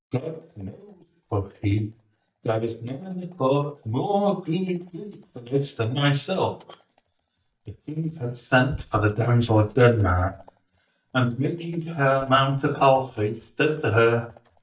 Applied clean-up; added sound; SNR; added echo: neural mask model DeepFilterNet 3.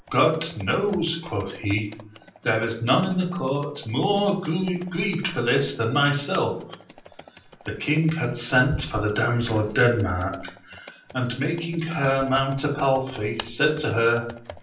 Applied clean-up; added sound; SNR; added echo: none; Computer keyboard; 18 dB; reverberation time 0.6 s.